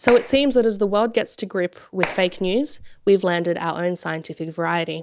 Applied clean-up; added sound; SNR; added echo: none; Clapping; 11 dB; none.